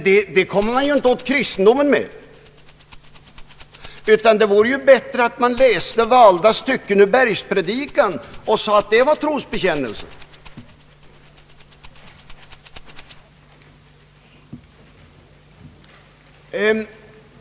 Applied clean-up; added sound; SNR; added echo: none; Rattle (instrument); 18 dB; none.